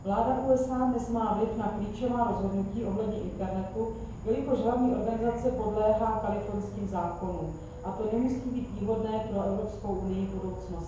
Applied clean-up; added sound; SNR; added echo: none; Insect / Frog; 10 dB; reverberation time 1.0 s.